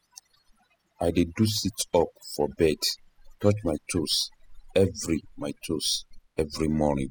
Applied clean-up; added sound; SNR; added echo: classical method spectral subtraction.